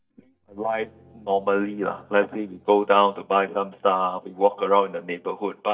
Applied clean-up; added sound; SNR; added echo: neural mask model DeepFilterNet 3.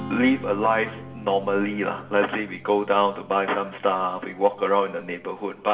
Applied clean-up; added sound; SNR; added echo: none; Strum; 17 dB; reverberation time 0.8 s.